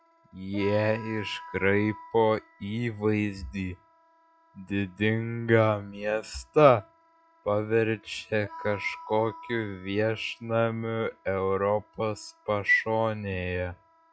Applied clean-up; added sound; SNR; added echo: classical method log-MMSE.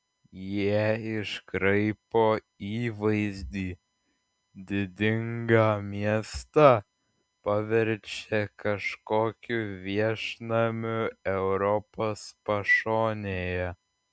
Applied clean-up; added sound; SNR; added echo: none; none; none; none.